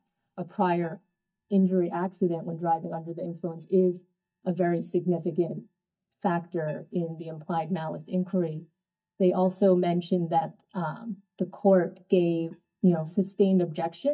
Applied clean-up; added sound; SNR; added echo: neural mask model DeepFilterNet 3.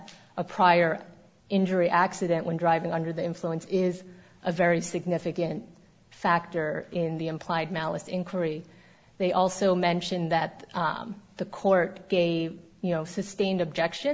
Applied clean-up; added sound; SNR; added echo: none; none; none; none.